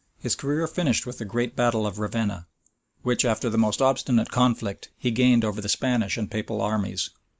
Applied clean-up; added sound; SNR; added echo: neural mask model Resemble Enhance denoiser.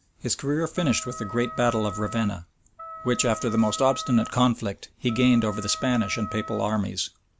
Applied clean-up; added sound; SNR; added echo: none; Wind instrument, woodwind instrument; 13 dB; none.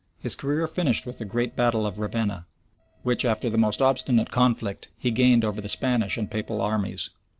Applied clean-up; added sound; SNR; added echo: neural separator model SepFormer DNS4.